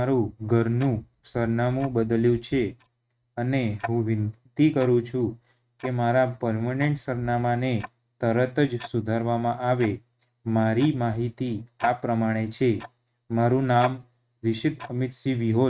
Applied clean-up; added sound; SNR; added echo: neural mask model RNNoise.